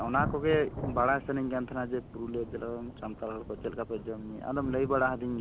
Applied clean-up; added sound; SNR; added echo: none; Thunder / Rain; 9 dB; none.